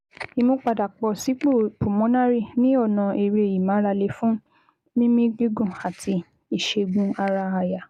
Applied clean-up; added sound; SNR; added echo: none; none; none; none.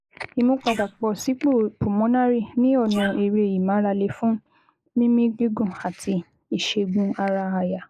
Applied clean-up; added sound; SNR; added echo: neural mask model Resemble Enhance denoiser.